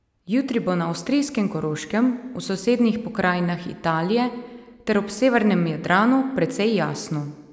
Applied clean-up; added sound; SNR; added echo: none; none; none; none.